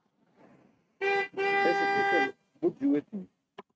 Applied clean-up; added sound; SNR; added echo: neural mask model RNNoise.